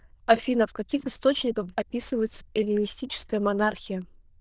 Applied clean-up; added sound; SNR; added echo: neural diffusion model UNIVERSE++.